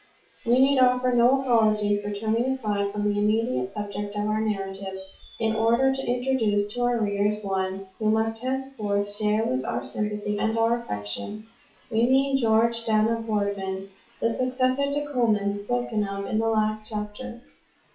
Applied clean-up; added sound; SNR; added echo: classical method WPE with log-MMSE.